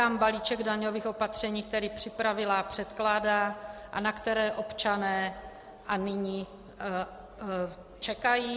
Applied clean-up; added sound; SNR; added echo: none; none; none; none.